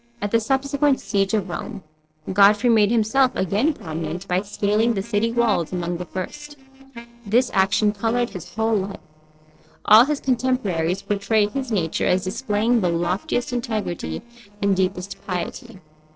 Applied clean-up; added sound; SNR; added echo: neural separator model SepFormer DNS4.